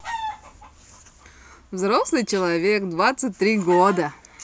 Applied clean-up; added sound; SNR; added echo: none; none; none; none.